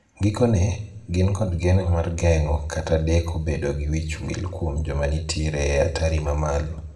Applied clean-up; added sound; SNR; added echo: none; none; none; reverberation time 0.8 s.